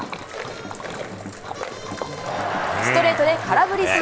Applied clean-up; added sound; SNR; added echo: none; Splash, splatter; 14 dB; none.